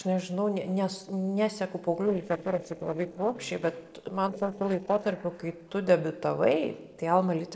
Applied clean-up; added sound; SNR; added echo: neural separator model SepFormer DNS4.